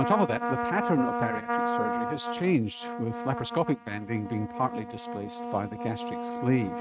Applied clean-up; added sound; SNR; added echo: neural mask model RNNoise.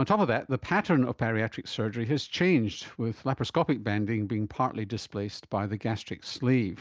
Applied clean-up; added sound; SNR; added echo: none; none; none; none.